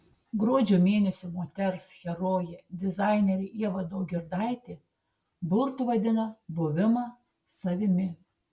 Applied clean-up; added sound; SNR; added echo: none; none; none; none.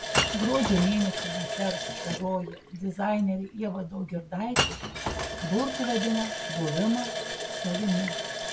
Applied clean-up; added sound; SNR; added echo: none; Water tap, faucet + Shatter / Crushing; 3 dB; none.